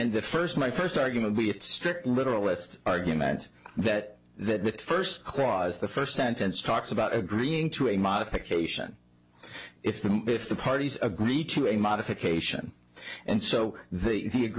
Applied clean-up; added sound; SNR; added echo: none; none; none; none.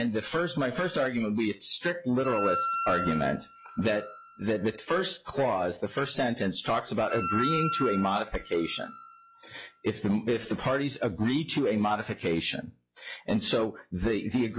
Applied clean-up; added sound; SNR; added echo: classical method log-MMSE.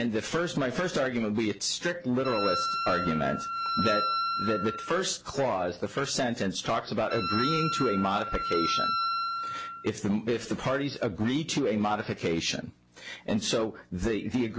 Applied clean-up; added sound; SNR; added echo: none; Wind instrument, woodwind instrument; 2 dB; none.